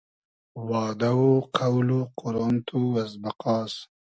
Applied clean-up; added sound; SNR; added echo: none; none; none; none.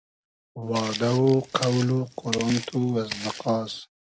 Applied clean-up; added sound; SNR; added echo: none; Walk, footsteps; 11 dB; none.